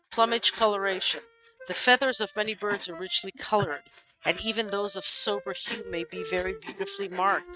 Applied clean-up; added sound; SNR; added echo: neural mask model RNNoise.